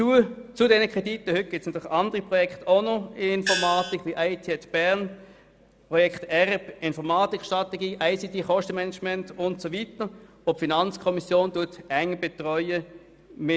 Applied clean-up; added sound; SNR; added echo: none; Gong; 2 dB; none.